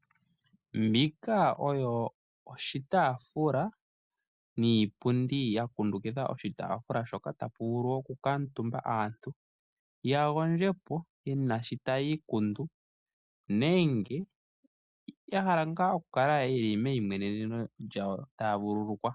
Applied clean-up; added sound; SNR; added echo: none; none; none; none.